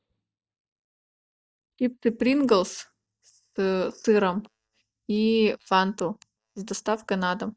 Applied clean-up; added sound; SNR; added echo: neural mask model DeepFilterNet 3.